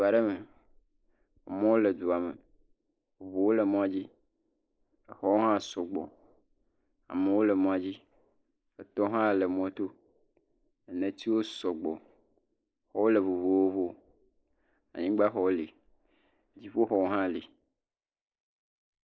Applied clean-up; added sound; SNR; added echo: neural mask model Resemble Enhance denoiser.